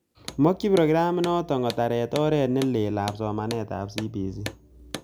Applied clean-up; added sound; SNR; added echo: none; Hammer; 17 dB; none.